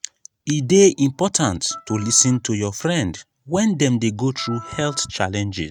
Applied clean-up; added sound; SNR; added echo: neural mask model RNNoise.